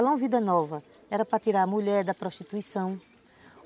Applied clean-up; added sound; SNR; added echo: none; none; none; none.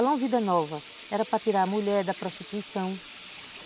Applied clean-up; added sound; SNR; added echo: none; Sink (filling or washing) / Water tap, faucet; 9 dB; none.